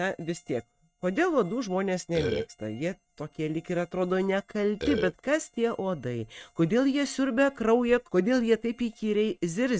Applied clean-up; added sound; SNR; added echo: neural mask model RNNoise.